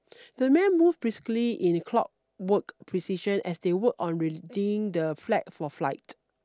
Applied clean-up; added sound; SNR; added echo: none; none; none; none.